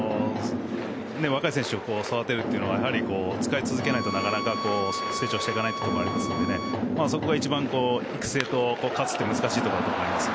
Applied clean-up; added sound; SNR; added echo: none; Bowed string instrument; 7 dB; none.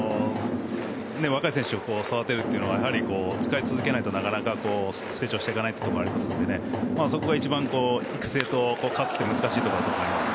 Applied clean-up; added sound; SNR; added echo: none; none; none; none.